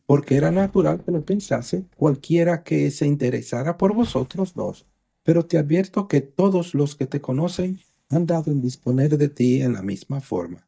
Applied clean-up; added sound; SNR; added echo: neural mask model DeepFilterNet 3.